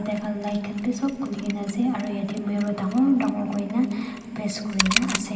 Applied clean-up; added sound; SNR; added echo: none; Mechanisms; 9 dB; reverberation time 2.4 s.